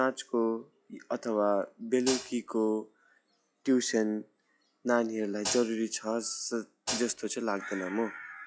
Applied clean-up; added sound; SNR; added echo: classical method log-MMSE.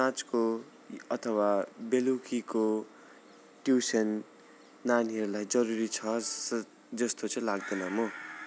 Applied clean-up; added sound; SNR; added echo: none; none; none; none.